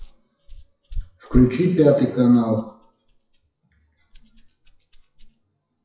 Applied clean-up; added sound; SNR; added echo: classical method WPE with log-MMSE.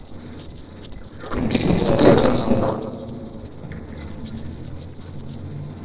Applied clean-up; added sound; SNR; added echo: neural separator model SepFormer DNS4.